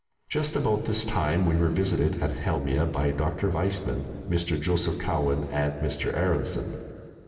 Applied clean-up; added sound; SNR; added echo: none; none; none; reverberation time 2.6 s.